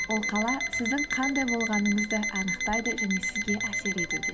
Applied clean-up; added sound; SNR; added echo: none; Alarm; 1 dB; none.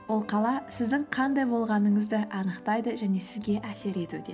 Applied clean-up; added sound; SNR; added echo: none; none; none; none.